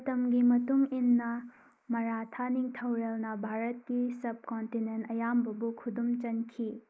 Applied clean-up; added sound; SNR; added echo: neural mask model Resemble Enhance denoiser.